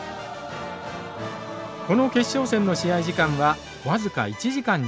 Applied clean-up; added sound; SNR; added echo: none; none; none; none.